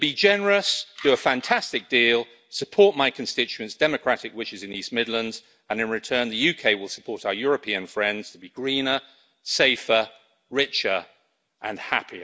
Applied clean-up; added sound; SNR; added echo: none; none; none; none.